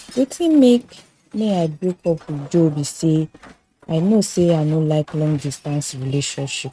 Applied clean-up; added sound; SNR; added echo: neural mask model RNNoise.